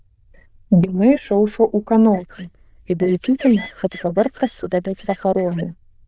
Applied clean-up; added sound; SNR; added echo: neural diffusion model UNIVERSE++.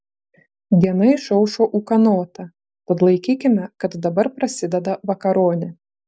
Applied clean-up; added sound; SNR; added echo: none; none; none; none.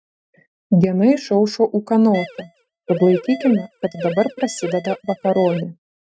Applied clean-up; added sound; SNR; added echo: neural mask model RNNoise.